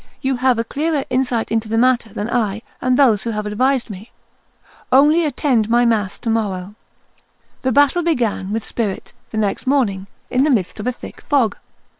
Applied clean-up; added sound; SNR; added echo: neural separator model SepFormer WHAM!.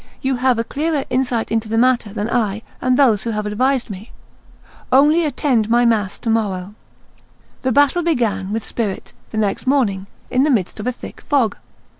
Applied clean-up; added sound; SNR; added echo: none; none; none; none.